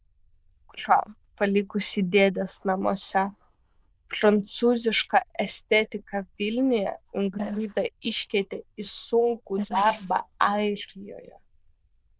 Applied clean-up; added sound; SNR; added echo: neural diffusion model UNIVERSE++.